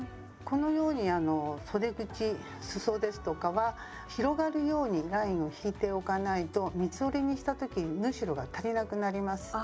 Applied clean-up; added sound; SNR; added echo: none; none; none; none.